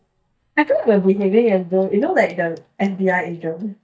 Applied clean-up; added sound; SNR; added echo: neural mask model DeepFilterNet 3.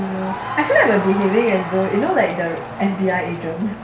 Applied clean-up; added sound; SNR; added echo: none; Crowd; 10 dB; none.